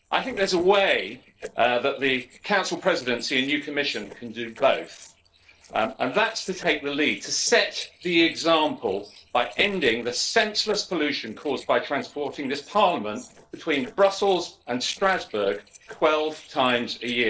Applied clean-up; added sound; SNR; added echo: neural separator model SepFormer DNS4.